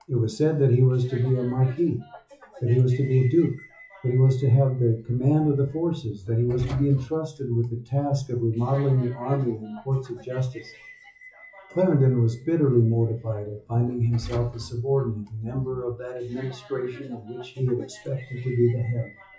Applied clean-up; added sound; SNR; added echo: classical method WPE with log-MMSE.